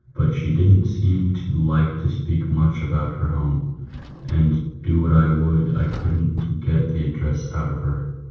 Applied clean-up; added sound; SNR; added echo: neural separator model SepFormer DNS4.